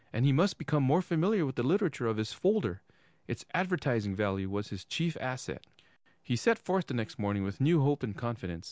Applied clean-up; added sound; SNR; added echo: none; none; none; none.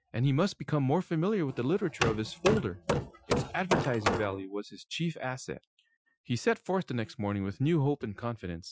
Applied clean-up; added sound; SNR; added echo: classical method Wiener filter.